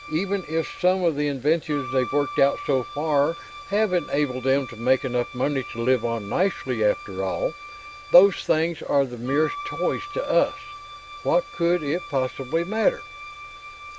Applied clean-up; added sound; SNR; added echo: none; Wind instrument, woodwind instrument; 14 dB; none.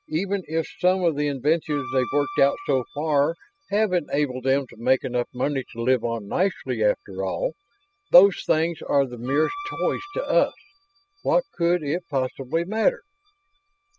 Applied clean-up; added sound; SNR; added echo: classical method spectral subtraction.